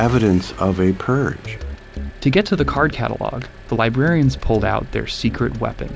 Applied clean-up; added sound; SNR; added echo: none; Engine; 19 dB; none.